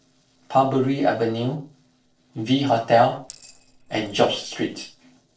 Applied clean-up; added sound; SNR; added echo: neural separator model SepFormer DNS4.